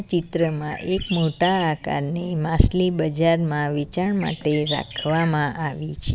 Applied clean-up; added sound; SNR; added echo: none; none; none; none.